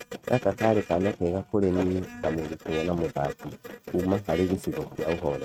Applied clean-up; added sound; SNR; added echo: neural mask model RNNoise.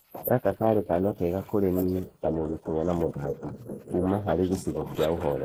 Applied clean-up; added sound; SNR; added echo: neural mask model Resemble Enhance denoiser.